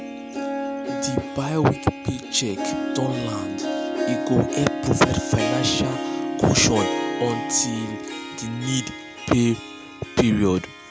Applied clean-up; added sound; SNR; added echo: none; Harp; 4 dB; none.